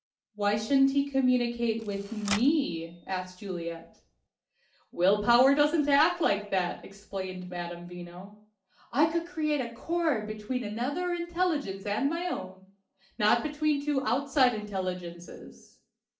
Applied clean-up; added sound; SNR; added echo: none; Typewriter; 14 dB; reverberation time 0.4 s.